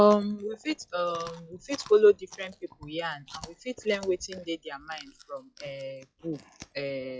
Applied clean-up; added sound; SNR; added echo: classical method log-MMSE.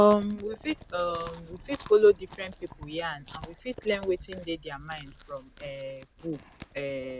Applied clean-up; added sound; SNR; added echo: none; Chewing, mastication; 18 dB; none.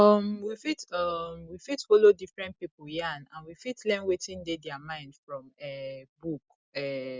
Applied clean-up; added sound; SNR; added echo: none; none; none; none.